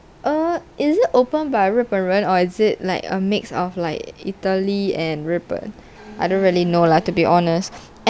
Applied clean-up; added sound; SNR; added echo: none; none; none; none.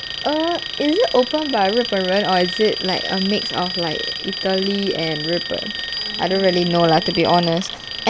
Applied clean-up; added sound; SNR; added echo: none; Alarm; 7 dB; none.